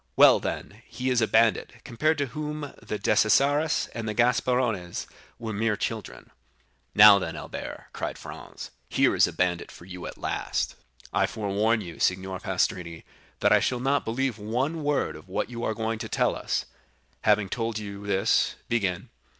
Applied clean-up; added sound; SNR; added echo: none; none; none; none.